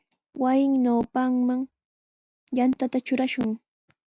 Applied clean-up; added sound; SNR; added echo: none; none; none; none.